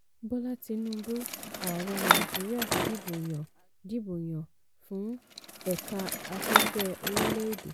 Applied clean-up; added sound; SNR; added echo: none; Bicycle; -2 dB; none.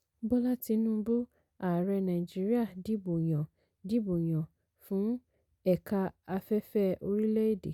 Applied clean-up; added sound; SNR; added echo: none; none; none; none.